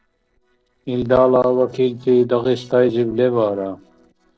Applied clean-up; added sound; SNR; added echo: neural separator model SepFormer DNS4.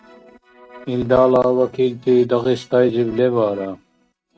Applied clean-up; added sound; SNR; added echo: neural mask model RNNoise.